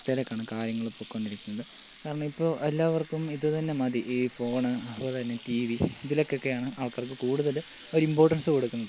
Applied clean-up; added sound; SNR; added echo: none; Sink (filling or washing) / Water tap, faucet; 16 dB; none.